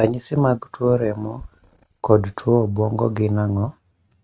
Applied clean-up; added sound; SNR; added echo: neural mask model RNNoise.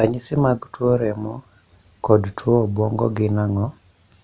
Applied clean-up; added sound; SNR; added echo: none; none; none; none.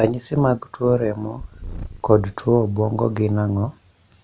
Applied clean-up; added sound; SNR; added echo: none; Purr; 16 dB; none.